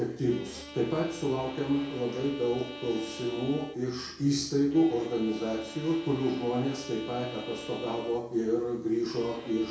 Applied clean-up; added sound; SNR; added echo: none; Bowed string instrument; 15 dB; reverberation time 0.6 s.